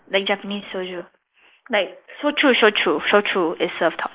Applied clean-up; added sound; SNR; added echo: neural mask model Resemble Enhance denoiser.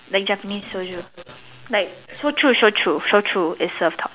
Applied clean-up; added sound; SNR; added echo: none; none; none; none.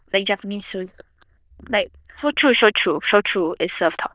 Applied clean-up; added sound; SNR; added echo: neural diffusion model UNIVERSE++.